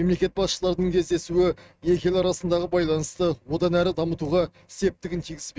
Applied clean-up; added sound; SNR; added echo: neural mask model RNNoise.